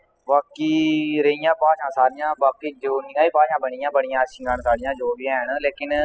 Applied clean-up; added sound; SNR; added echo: classical method spectral subtraction.